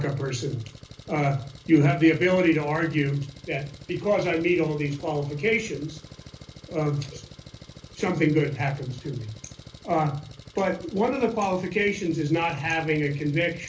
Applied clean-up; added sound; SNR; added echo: none; Engine; 19 dB; reverberation time 0.3 s.